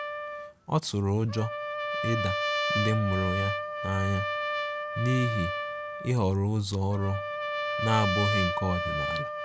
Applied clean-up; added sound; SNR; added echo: none; Trumpet; 2 dB; none.